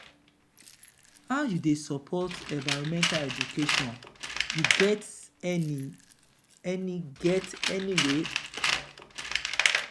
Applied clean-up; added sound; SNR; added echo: none; Tools; 1 dB; none.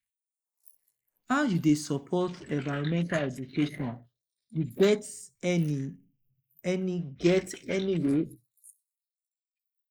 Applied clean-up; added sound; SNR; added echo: neural mask model Resemble Enhance denoiser.